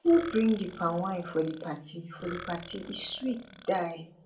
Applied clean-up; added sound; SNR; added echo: none; Burping, eructation; 18 dB; reverberation time 0.2 s.